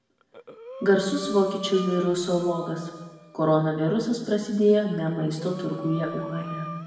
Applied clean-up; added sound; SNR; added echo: none; Breathing; 15 dB; reverberation time 1.2 s.